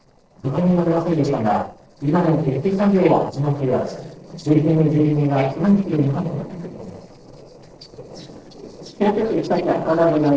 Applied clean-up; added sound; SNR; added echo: neural separator model SepFormer DNS4.